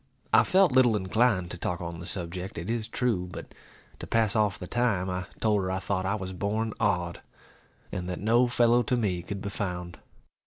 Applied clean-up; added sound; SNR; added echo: none; none; none; none.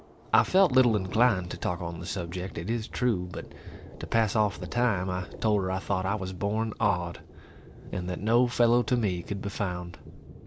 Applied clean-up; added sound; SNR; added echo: none; Thunder; 15 dB; none.